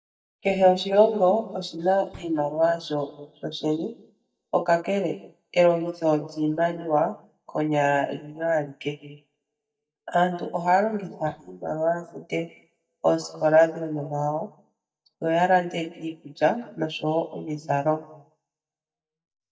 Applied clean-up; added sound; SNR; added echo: neural mask model DeepFilterNet 3.